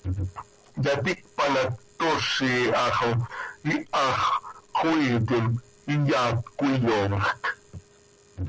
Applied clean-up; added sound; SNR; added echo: none; none; none; none.